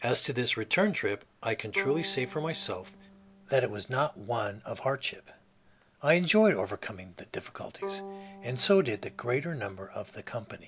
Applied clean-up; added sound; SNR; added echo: none; Bowed string instrument; 17 dB; none.